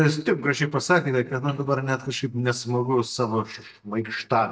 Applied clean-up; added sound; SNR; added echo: neural mask model DeepFilterNet 3.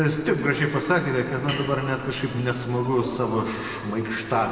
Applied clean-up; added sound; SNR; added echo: none; Subway, metro, underground; 14 dB; reverberation time 2.4 s.